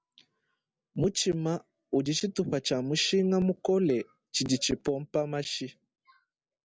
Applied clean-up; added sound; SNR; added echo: none; none; none; none.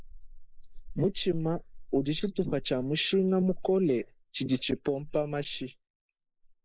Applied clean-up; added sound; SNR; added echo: neural mask model Resemble Enhance denoiser.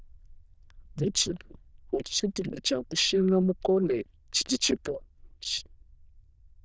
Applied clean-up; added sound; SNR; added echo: neural diffusion model UNIVERSE++.